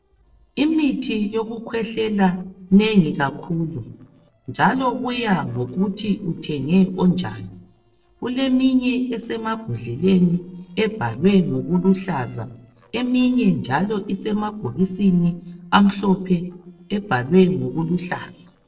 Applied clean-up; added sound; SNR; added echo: neural separator model SepFormer DNS4.